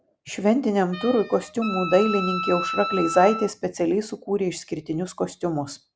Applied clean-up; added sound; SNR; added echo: none; Wind instrument, woodwind instrument; 7 dB; none.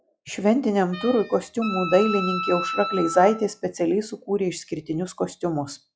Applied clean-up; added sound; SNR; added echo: classical method log-MMSE.